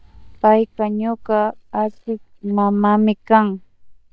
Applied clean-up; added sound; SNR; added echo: neural mask model DeepFilterNet 3.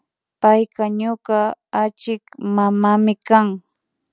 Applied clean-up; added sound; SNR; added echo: none; none; none; none.